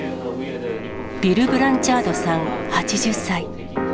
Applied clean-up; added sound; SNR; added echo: none; Wind instrument, woodwind instrument; 14 dB; none.